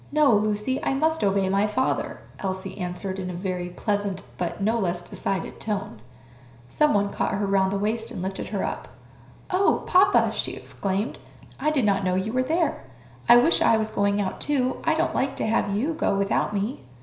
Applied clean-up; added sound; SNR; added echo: none; none; none; reverberation time 0.5 s.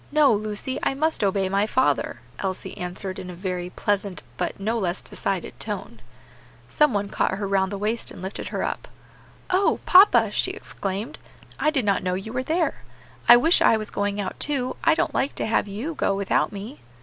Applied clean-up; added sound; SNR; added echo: none; none; none; none.